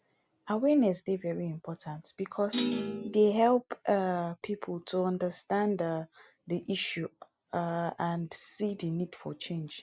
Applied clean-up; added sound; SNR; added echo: none; Thump, thud; 2 dB; none.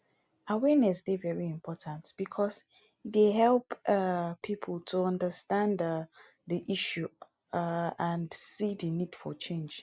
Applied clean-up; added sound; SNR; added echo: none; none; none; none.